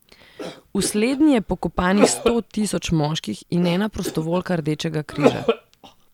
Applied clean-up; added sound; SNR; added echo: none; Cough; 4 dB; none.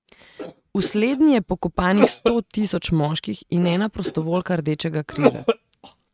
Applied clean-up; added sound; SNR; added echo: neural mask model RNNoise.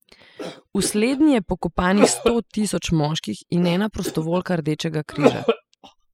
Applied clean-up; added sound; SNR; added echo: classical method spectral subtraction.